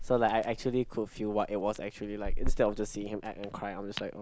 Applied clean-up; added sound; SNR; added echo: none; Crackle; 3 dB; none.